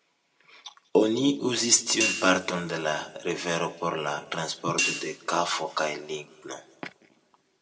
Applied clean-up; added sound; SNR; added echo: none; Hi-hat; 6 dB; reverberation time 1.3 s.